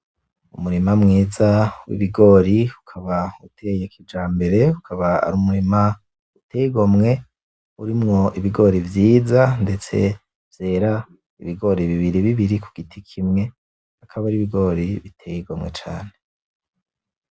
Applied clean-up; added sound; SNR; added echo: none; none; none; none.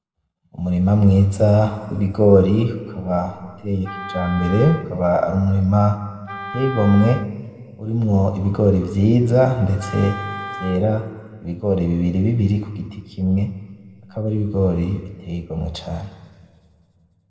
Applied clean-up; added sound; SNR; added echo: none; Wind instrument, woodwind instrument; 14 dB; reverberation time 1.8 s.